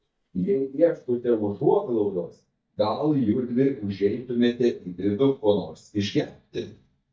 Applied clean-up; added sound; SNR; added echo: neural mask model DeepFilterNet 3.